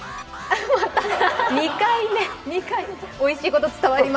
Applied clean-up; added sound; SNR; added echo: none; Alarm; 19 dB; reverberation time 2.5 s.